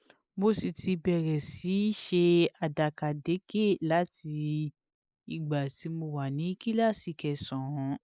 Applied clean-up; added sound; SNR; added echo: neural mask model Resemble Enhance denoiser.